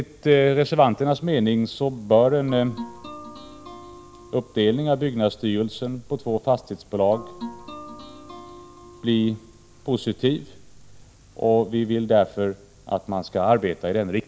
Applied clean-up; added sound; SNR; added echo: none; Guitar; 18 dB; none.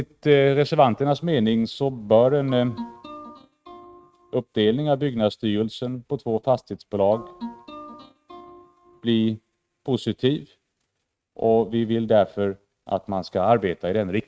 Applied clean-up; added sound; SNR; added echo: neural mask model RNNoise.